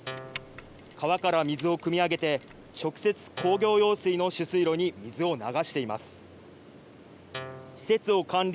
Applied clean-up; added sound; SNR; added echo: none; Mechanisms + Guitar; 16 dB; none.